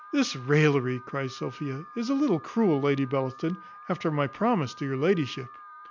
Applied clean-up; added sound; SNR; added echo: none; Alarm; 19 dB; none.